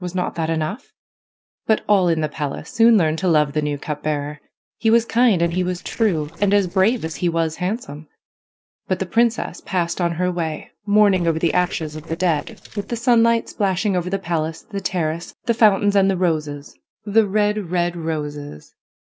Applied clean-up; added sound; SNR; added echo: neural separator model SepFormer DNS4.